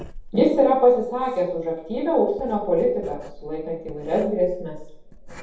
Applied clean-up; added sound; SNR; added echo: none; Writing; 16 dB; reverberation time 0.7 s.